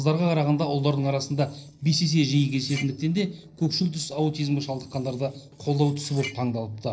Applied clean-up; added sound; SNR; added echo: neural separator model SepFormer DNS4.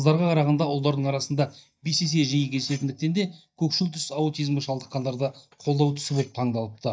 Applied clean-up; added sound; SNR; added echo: neural mask model DeepFilterNet 3.